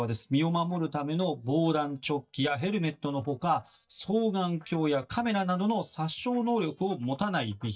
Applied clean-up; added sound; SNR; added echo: neural mask model DeepFilterNet 3.